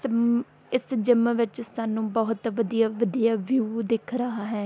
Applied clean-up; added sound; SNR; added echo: none; none; none; none.